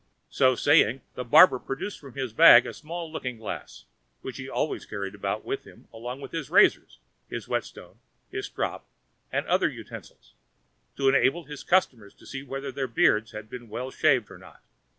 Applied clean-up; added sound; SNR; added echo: none; none; none; none.